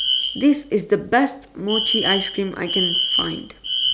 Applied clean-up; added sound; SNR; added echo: none; Alarm; 1 dB; none.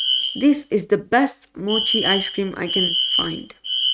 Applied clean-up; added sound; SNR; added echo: neural mask model RNNoise.